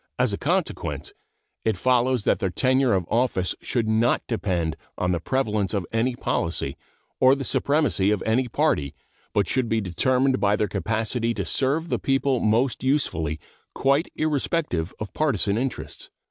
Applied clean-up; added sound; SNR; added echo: none; none; none; none.